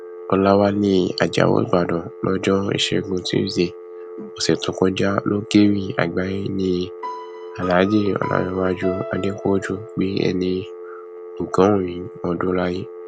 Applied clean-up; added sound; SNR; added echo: none; Piano + Telephone; 14 dB; none.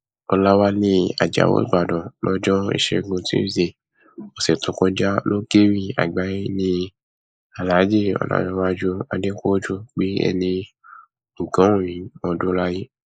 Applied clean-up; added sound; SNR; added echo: neural mask model Resemble Enhance denoiser.